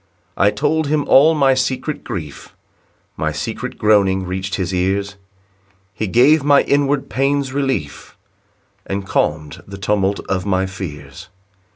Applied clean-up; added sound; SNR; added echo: none; none; none; none.